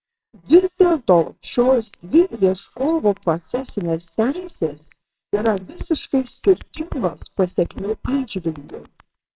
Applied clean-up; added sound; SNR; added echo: neural separator model SepFormer WHAMR!.